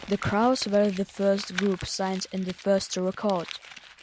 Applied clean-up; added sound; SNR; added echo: none; Crumpling, crinkling; 16 dB; none.